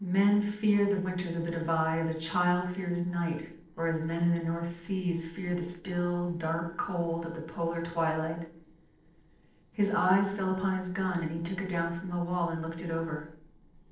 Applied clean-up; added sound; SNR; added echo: neural separator model SepFormer DNS4.